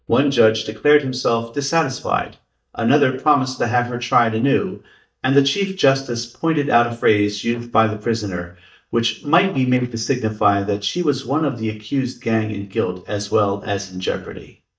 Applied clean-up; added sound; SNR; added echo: neural mask model DeepFilterNet 3.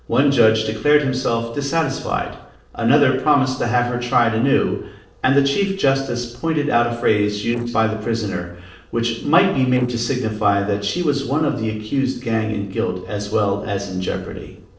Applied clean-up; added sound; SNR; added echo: neural separator model SepFormer DNS4.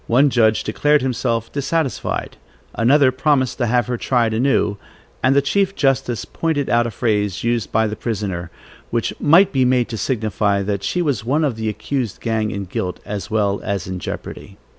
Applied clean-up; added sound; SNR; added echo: none; none; none; none.